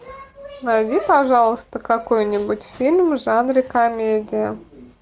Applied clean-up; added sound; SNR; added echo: none; none; none; none.